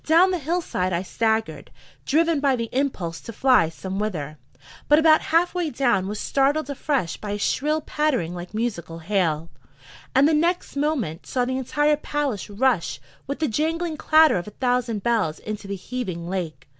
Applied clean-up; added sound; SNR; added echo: none; none; none; none.